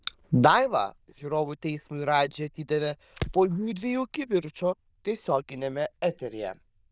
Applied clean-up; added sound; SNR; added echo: neural diffusion model UNIVERSE++.